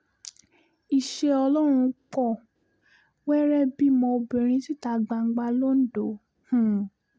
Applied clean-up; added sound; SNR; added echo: none; none; none; none.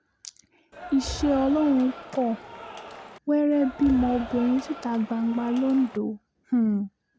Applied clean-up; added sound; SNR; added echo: none; Cheering; 13 dB; none.